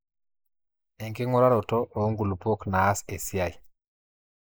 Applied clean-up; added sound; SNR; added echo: neural mask model Resemble Enhance denoiser.